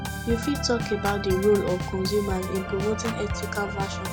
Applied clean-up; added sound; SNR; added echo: none; Organ; 4 dB; none.